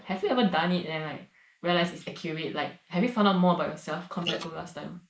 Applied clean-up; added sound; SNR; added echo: neural mask model Resemble Enhance denoiser.